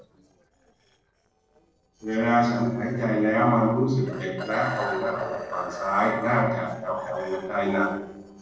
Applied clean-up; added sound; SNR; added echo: neural separator model SepFormer DNS4.